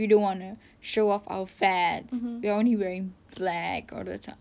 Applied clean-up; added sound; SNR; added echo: none; none; none; none.